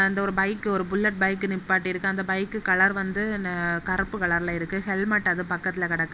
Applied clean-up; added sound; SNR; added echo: none; none; none; none.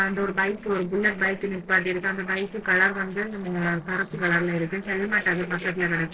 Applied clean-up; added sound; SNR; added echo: neural separator model SepFormer DNS4.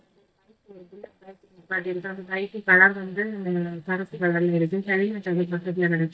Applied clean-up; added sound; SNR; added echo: neural mask model DeepFilterNet 3.